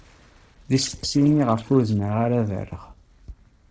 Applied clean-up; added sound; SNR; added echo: neural separator model SepFormer DNS4.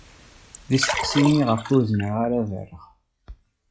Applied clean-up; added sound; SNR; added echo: classical method log-MMSE.